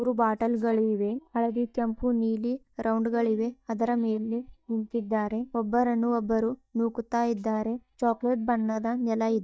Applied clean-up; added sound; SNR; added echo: neural mask model DeepFilterNet 3.